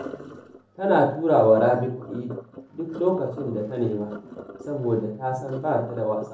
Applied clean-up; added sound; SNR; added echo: none; Sink (filling or washing); 17 dB; reverberation time 0.9 s.